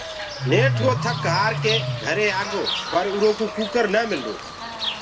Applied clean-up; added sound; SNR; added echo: none; Bird / Fowl; 3 dB; reverberation time 1.6 s.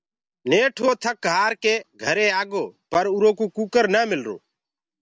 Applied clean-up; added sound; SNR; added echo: none; none; none; none.